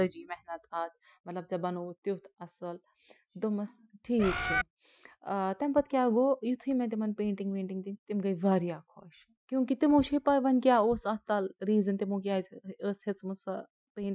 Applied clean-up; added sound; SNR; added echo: classical method Wiener filter.